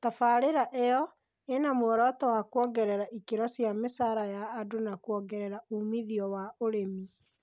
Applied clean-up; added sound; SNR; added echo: none; none; none; none.